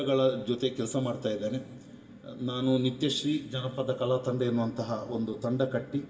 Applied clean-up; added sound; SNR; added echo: none; none; none; reverberation time 2.1 s.